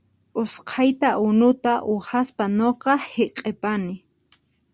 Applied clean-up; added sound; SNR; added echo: none; none; none; none.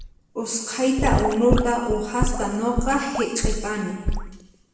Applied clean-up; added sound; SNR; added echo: none; Sink (filling or washing) / Gurgling / Liquid; 2 dB; reverberation time 1.2 s.